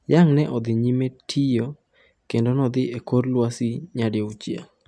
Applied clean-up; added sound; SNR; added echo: none; none; none; none.